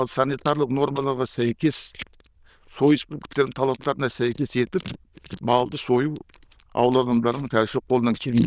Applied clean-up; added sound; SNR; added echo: neural diffusion model UNIVERSE++.